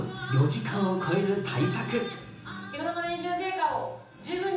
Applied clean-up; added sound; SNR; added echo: none; none; none; reverberation time 0.6 s.